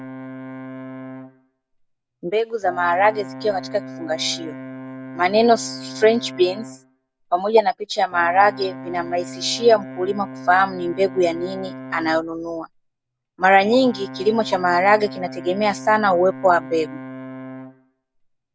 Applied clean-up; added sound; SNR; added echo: none; Brass instrument; 14 dB; none.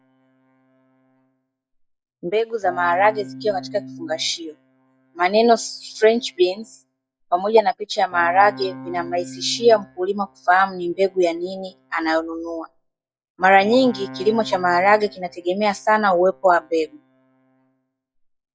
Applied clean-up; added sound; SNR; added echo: classical method log-MMSE.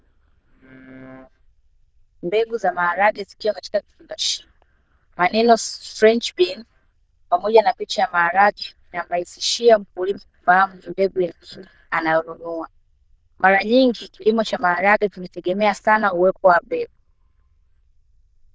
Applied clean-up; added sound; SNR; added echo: neural diffusion model UNIVERSE++.